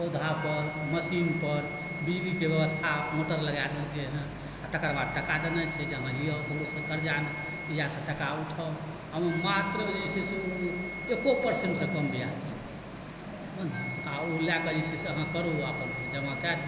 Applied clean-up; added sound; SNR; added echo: none; Wind instrument, woodwind instrument; 9 dB; none.